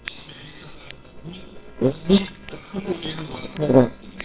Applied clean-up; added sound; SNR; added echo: neural separator model SepFormer WHAMR!.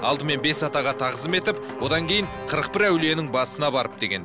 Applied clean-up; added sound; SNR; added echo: none; none; none; none.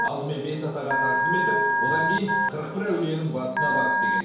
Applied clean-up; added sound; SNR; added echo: none; Telephone; -3 dB; reverberation time 1.0 s.